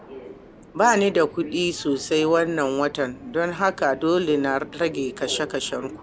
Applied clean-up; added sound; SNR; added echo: none; Subway, metro, underground; 16 dB; none.